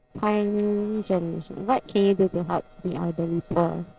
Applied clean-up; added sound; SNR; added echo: neural separator model SepFormer DNS4.